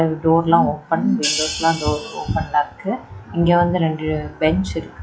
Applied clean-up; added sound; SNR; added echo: classical method log-MMSE.